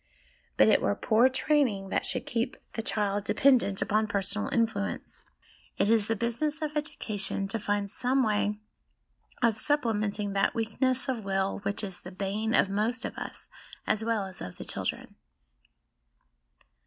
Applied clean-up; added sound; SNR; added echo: none; none; none; none.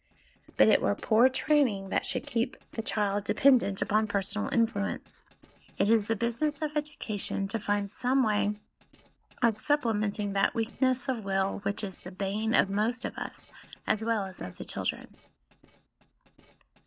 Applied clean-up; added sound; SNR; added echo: neural separator model SepFormer DNS4.